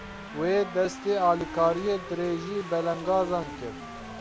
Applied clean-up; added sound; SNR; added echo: none; Wind instrument, woodwind instrument + Wind; 11 dB; none.